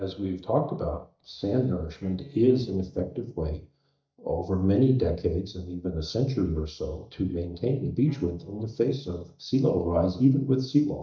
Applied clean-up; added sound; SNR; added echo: neural mask model DeepFilterNet 3.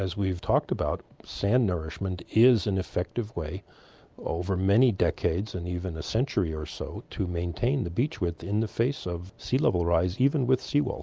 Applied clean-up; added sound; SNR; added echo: none; none; none; none.